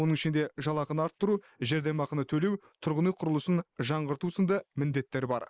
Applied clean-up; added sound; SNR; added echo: neural mask model Resemble Enhance denoiser.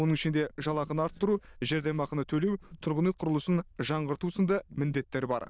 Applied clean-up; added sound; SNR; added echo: neural diffusion model UNIVERSE++.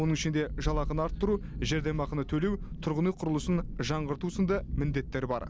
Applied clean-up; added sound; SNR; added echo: none; Thunderstorm; 7 dB; none.